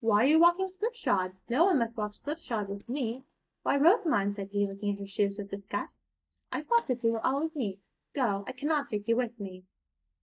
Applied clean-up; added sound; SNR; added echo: neural mask model DeepFilterNet 3.